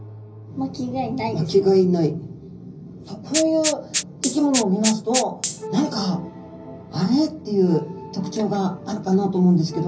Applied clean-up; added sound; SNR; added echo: none; Rattle (instrument); 7 dB; reverberation time 0.5 s.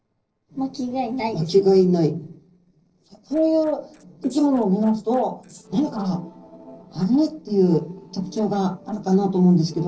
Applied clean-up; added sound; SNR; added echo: neural separator model SepFormer DNS4.